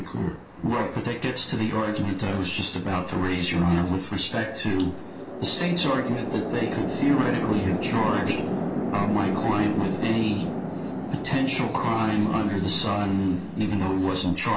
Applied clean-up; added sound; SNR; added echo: none; Chatter / Traffic noise, roadway noise / Train; 6 dB; reverberation time 0.4 s.